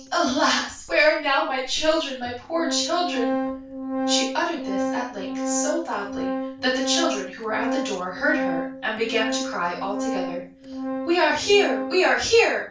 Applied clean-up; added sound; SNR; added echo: none; Organ; 5 dB; reverberation time 0.3 s.